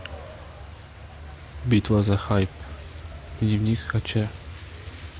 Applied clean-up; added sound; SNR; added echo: none; Truck; 12 dB; none.